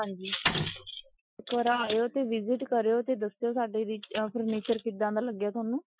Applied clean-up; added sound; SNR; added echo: classical method Wiener filter.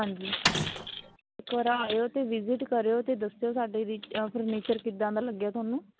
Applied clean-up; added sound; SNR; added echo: none; Mechanisms; 0 dB; none.